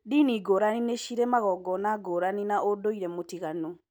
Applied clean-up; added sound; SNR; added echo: none; none; none; none.